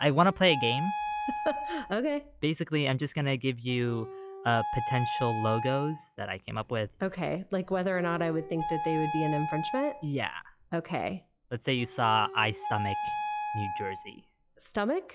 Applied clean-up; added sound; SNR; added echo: classical method log-MMSE.